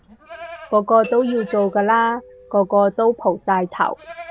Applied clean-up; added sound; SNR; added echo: none; Livestock, farm animals, working animals + Doorbell; 19 dB; none.